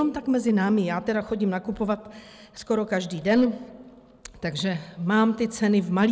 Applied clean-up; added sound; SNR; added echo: none; none; none; none.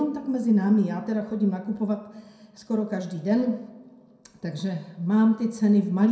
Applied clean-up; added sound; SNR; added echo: none; none; none; reverberation time 0.6 s.